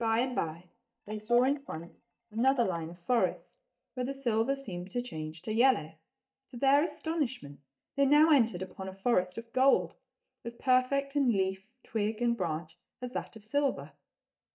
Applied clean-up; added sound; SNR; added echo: neural mask model DeepFilterNet 3.